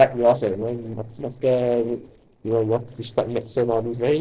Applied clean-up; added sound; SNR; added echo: neural separator model SepFormer DNS4.